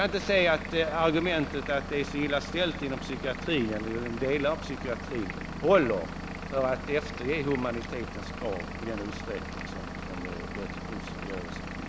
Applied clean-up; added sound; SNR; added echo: none; Engine / Vehicle; 7 dB; none.